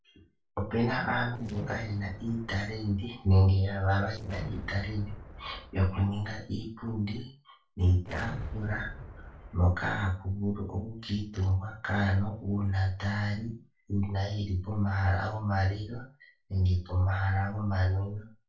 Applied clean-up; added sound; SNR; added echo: neural separator model SepFormer DNS4.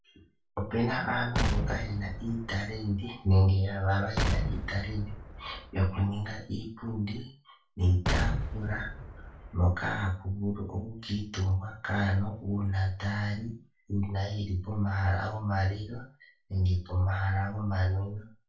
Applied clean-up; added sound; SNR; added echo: none; Explosion; 3 dB; reverberation time 0.3 s.